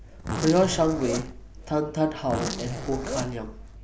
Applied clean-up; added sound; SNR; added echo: none; Zipper (clothing); 7 dB; none.